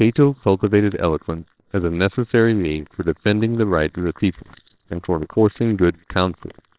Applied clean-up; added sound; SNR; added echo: neural separator model SepFormer WHAMR!.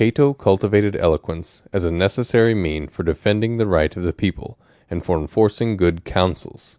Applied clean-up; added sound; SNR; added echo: none; none; none; none.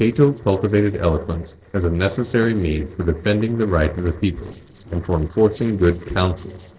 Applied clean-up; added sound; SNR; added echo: neural separator model SepFormer DNS4.